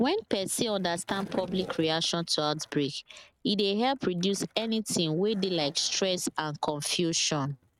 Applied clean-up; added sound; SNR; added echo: neural mask model RNNoise.